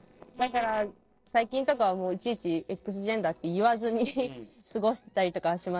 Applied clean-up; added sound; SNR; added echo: neural separator model SepFormer DNS4.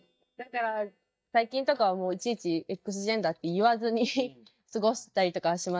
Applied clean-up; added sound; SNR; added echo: neural mask model DeepFilterNet 3.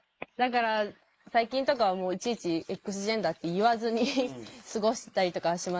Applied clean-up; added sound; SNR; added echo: neural mask model Resemble Enhance denoiser.